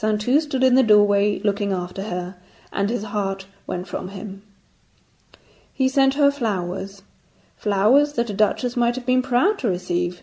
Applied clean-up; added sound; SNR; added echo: none; none; none; none.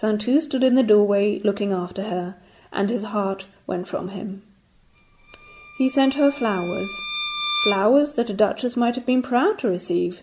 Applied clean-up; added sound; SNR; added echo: none; Bowed string instrument; 8 dB; none.